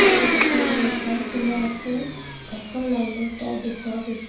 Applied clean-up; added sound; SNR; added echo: none; Domestic sounds, home sounds; -2 dB; reverberation time 0.7 s.